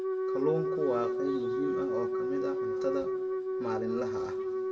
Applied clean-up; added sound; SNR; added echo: none; Wind instrument, woodwind instrument; -4 dB; reverberation time 0.7 s.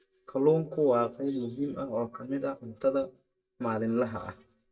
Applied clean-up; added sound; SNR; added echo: neural mask model DeepFilterNet 3.